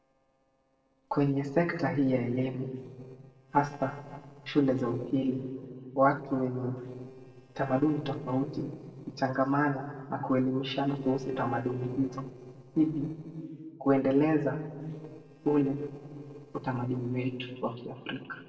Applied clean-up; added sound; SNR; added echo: neural separator model SepFormer DNS4.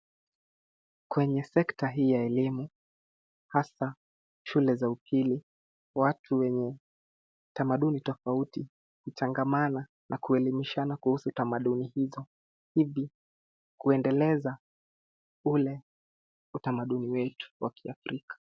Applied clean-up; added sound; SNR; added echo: none; none; none; none.